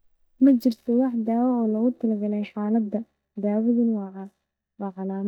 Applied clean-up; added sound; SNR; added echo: neural mask model DeepFilterNet 3.